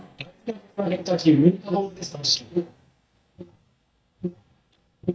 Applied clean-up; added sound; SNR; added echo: neural mask model DeepFilterNet 3.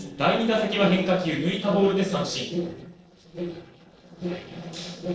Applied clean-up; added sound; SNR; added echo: neural separator model SepFormer DNS4.